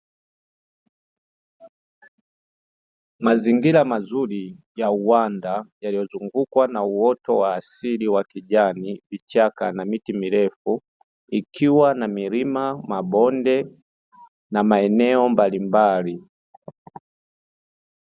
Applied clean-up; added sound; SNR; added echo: none; none; none; none.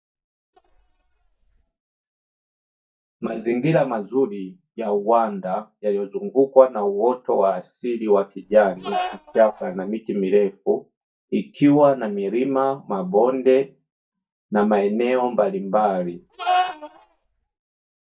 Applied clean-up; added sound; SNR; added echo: neural mask model DeepFilterNet 3.